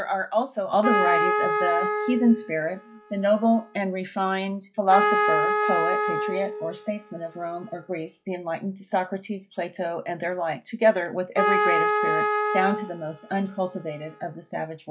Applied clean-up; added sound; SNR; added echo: classical method log-MMSE.